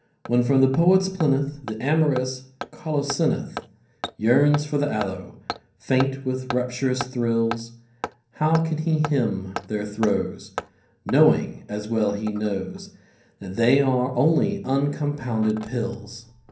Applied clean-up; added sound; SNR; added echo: none; Hammer; 15 dB; reverberation time 0.6 s.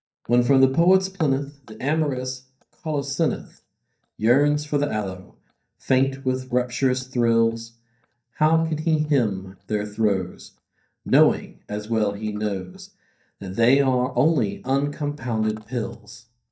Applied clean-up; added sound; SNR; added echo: neural mask model DeepFilterNet 3.